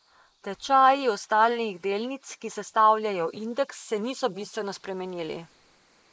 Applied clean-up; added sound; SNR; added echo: neural mask model Resemble Enhance denoiser.